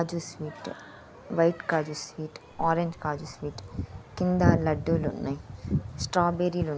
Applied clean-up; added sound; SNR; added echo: none; Whoosh, swoosh, swish; 19 dB; none.